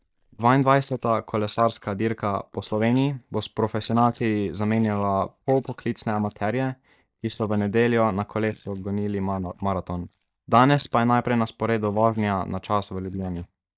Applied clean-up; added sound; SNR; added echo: neural mask model DeepFilterNet 3.